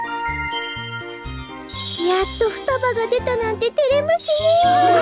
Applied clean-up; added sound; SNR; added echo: none; none; none; none.